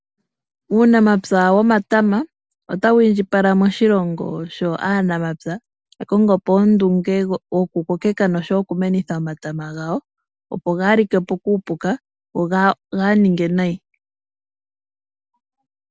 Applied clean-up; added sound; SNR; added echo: none; none; none; none.